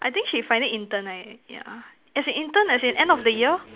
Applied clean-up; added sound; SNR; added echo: none; none; none; none.